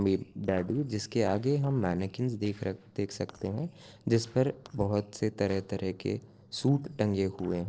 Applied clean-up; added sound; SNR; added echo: neural separator model SepFormer DNS4.